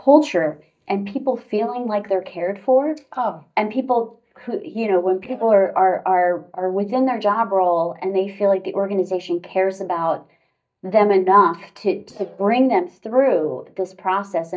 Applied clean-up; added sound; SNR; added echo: neural mask model DeepFilterNet 3.